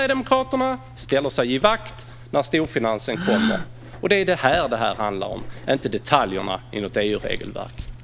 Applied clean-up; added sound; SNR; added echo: none; Gasp + Writing; 10 dB; none.